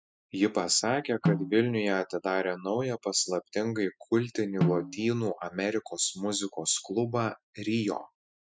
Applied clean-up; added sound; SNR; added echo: classical method spectral subtraction.